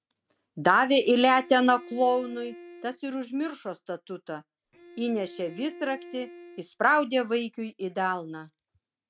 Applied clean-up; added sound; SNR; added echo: neural mask model RNNoise.